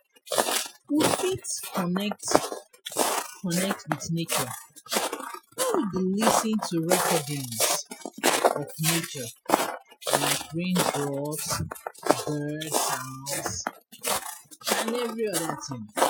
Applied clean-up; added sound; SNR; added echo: classical method Wiener filter.